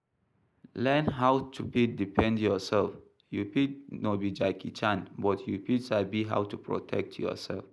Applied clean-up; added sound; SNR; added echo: neural mask model Resemble Enhance denoiser.